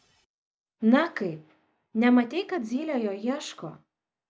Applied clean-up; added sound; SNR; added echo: none; none; none; none.